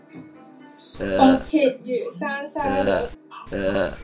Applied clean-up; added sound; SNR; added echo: none; Burping, eructation; 0 dB; reverberation time 0.3 s.